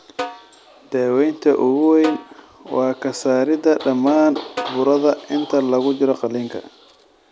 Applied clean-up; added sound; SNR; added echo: none; Snare drum; 16 dB; none.